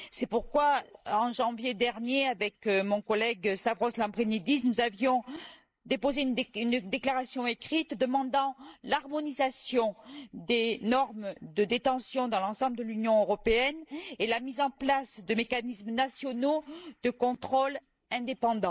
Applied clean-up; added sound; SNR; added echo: neural mask model Resemble Enhance denoiser.